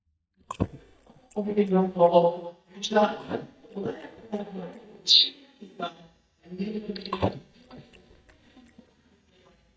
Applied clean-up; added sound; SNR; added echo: neural mask model DeepFilterNet 3.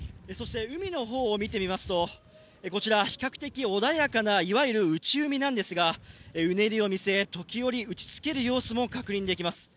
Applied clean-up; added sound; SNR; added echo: none; none; none; none.